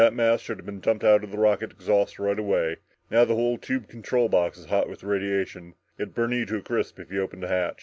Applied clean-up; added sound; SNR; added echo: none; none; none; none.